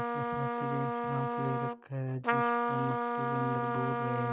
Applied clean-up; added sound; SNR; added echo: none; Trumpet; -4 dB; none.